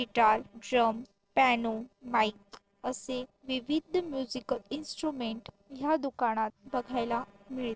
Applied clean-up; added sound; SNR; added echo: neural separator model SepFormer DNS4.